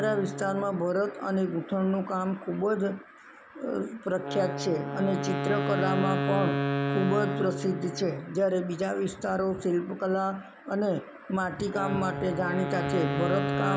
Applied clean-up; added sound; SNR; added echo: none; Wind instrument, woodwind instrument; 4 dB; none.